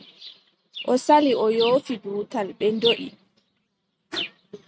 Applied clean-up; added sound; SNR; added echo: neural mask model RNNoise.